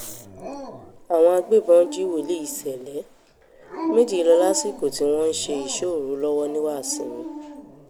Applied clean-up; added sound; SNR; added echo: none; Dog; 12 dB; none.